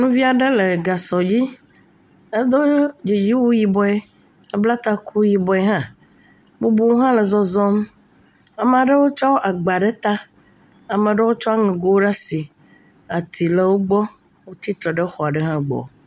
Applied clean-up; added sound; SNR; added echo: none; none; none; none.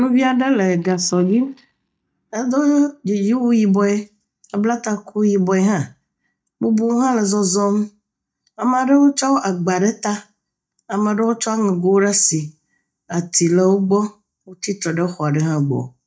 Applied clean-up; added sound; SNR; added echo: neural mask model DeepFilterNet 3.